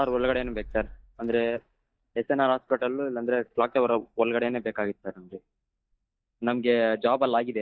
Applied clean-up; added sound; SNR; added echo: neural mask model DeepFilterNet 3.